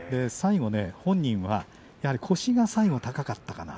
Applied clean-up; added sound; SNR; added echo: none; none; none; none.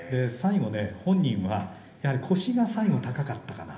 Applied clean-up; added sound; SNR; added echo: none; none; none; reverberation time 0.8 s.